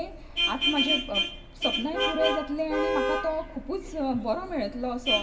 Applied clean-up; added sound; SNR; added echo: none; Vehicle horn, car horn, honking; -1 dB; reverberation time 0.2 s.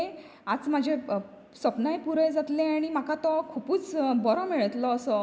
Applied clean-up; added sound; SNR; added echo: none; none; none; none.